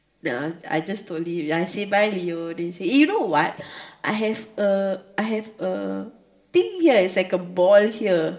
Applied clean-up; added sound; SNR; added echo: none; none; none; reverberation time 1.3 s.